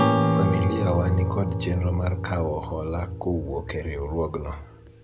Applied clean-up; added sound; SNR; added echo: none; Acoustic guitar / Strum; 1 dB; none.